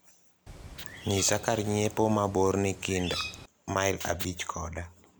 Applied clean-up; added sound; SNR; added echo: none; Bird; 12 dB; none.